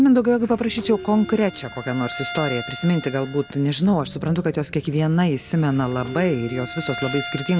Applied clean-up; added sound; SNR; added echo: none; Bowed string instrument + Train; 13 dB; none.